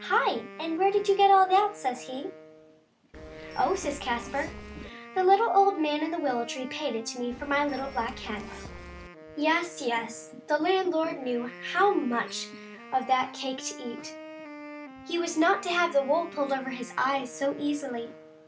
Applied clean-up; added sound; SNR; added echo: none; Wind instrument, woodwind instrument + Zipper (clothing) / Telephone; 16 dB; none.